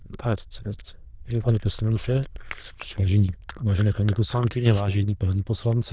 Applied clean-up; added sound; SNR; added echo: neural diffusion model UNIVERSE++.